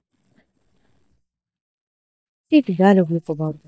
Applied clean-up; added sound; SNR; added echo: neural mask model DeepFilterNet 3.